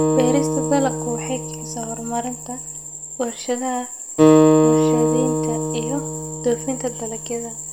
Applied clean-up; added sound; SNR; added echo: none; Acoustic guitar; -5 dB; none.